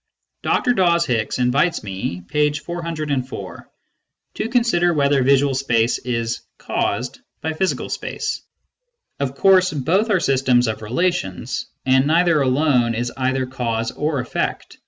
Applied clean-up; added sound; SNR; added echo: none; none; none; none.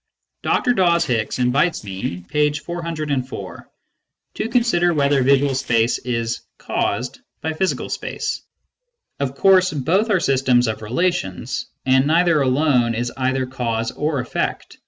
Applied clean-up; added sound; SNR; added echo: neural separator model SepFormer DNS4.